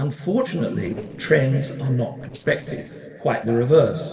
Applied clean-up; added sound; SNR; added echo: neural separator model SepFormer DNS4.